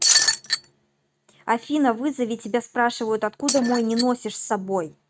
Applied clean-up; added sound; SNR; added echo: neural mask model RNNoise.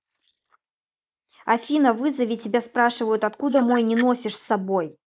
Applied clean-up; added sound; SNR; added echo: neural mask model Resemble Enhance denoiser.